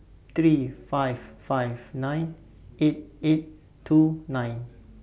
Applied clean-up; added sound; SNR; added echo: none; none; none; none.